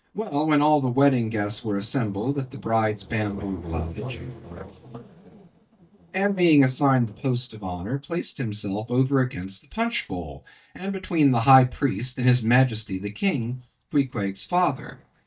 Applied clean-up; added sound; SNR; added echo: neural mask model DeepFilterNet 3.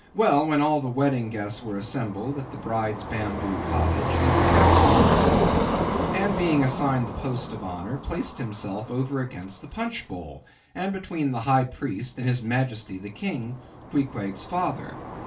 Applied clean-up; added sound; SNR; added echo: none; Car passing by; 0 dB; reverberation time 0.2 s.